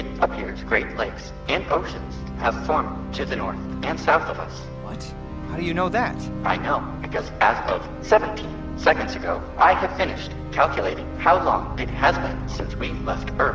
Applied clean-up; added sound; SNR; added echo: none; none; none; none.